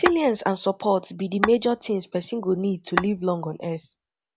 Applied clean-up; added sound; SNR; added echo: none; Tap / Glass; 8 dB; none.